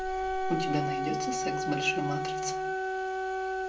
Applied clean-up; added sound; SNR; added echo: none; Wind instrument, woodwind instrument; -3 dB; reverberation time 0.2 s.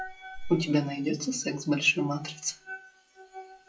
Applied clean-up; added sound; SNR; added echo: classical method WPE with log-MMSE.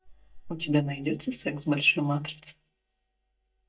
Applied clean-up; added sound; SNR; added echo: neural mask model DeepFilterNet 3.